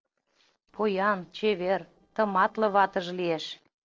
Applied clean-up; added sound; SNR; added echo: neural separator model SepFormer DNS4.